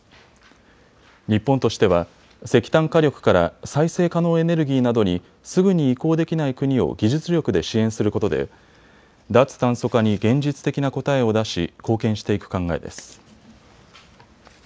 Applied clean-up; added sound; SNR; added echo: none; none; none; none.